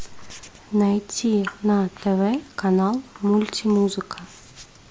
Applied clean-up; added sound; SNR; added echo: none; none; none; none.